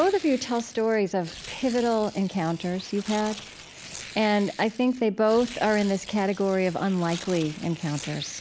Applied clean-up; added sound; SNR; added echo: none; Tearing; 16 dB; none.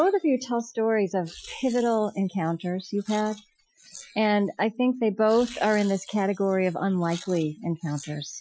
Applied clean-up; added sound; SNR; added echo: classical method Wiener filter.